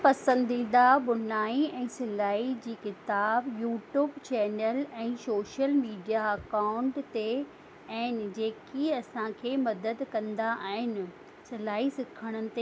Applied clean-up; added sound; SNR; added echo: none; none; none; none.